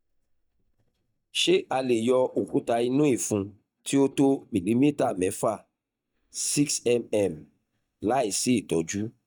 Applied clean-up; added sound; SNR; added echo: neural mask model DeepFilterNet 3.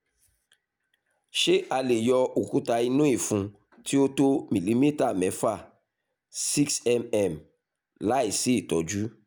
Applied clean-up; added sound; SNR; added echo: none; none; none; none.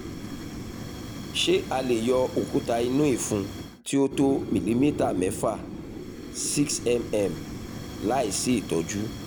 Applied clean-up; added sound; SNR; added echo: none; Fire; 9 dB; none.